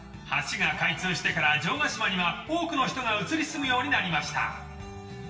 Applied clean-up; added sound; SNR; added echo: none; none; none; reverberation time 0.9 s.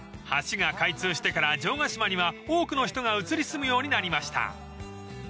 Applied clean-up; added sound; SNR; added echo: none; none; none; none.